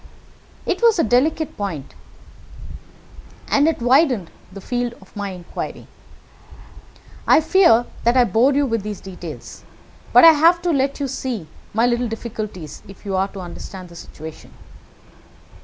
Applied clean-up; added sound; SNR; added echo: none; Fixed-wing aircraft, airplane; 15 dB; none.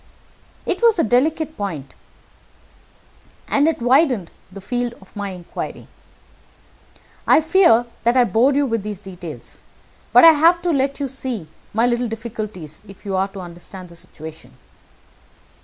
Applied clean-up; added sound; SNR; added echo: none; none; none; none.